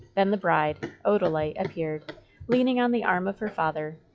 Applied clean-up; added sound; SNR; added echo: classical method log-MMSE.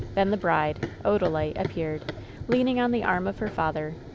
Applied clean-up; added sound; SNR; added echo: none; Run; 10 dB; none.